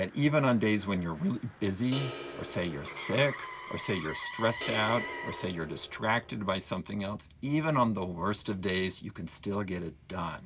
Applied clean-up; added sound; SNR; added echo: none; Motor vehicle (road) + Crash cymbal; 12 dB; none.